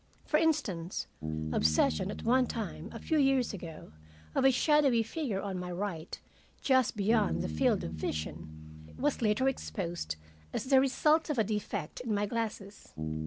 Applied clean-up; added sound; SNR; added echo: none; Bass guitar; 10 dB; none.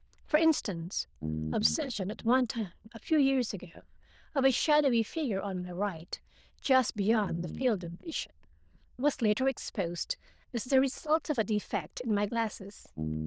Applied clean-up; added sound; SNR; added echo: neural diffusion model UNIVERSE++.